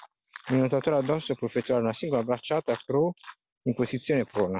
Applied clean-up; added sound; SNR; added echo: none; none; none; none.